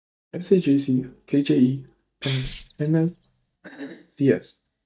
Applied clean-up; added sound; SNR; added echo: neural mask model DeepFilterNet 3.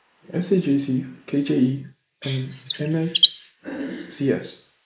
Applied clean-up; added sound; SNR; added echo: neural mask model Resemble Enhance denoiser.